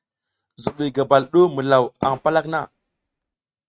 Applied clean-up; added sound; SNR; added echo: neural mask model RNNoise.